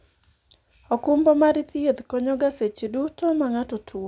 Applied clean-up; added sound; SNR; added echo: none; none; none; none.